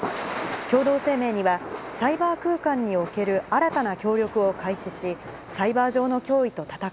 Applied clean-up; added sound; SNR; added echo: none; Thunder / Rain; 12 dB; none.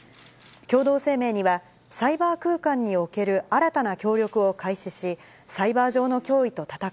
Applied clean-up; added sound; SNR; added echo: none; none; none; none.